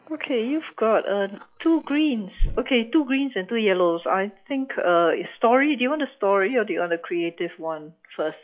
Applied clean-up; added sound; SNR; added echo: classical method log-MMSE.